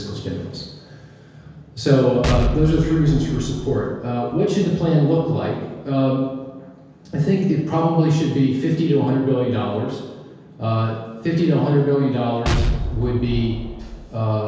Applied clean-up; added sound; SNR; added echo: none; Explosion; 4 dB; reverberation time 1.2 s.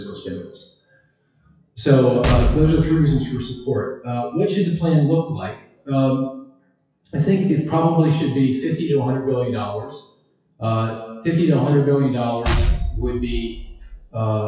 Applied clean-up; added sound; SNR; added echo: classical method WPE with log-MMSE.